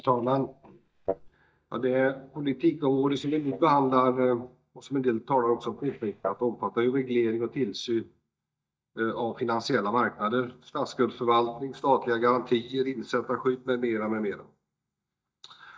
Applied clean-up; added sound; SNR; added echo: neural mask model DeepFilterNet 3.